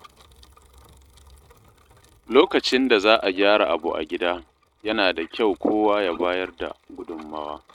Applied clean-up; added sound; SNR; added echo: neural mask model RNNoise.